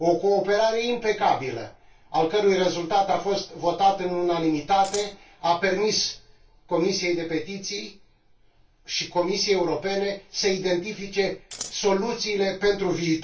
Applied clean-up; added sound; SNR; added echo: none; Scissors; 11 dB; reverberation time 0.2 s.